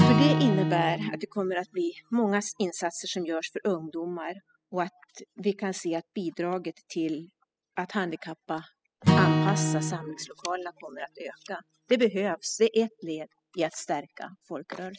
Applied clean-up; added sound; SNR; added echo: classical method spectral subtraction.